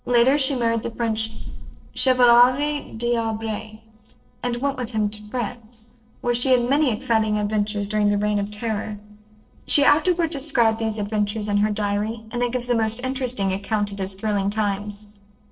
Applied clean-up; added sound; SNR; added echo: neural separator model SepFormer DNS4.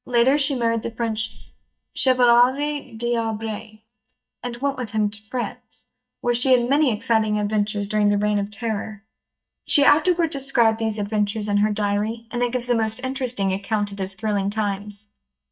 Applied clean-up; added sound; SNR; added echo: neural mask model DeepFilterNet 3.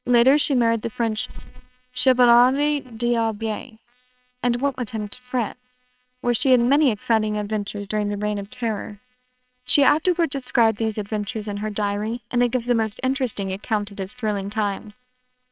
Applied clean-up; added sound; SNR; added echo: neural separator model SepFormer WHAMR!.